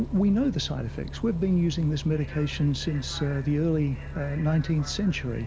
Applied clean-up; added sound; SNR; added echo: none; Bus; 10 dB; none.